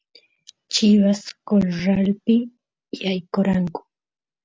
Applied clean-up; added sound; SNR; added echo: none; none; none; none.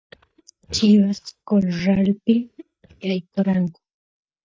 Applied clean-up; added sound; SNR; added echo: neural mask model DeepFilterNet 3.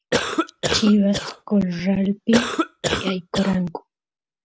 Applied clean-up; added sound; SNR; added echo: none; Cough; 3 dB; none.